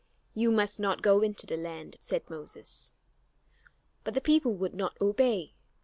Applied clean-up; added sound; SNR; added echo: none; none; none; none.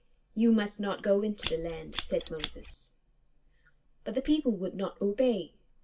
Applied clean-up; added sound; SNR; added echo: none; Scissors; -1 dB; reverberation time 0.2 s.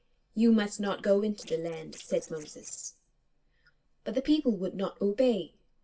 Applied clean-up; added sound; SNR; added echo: neural separator model SepFormer DNS4.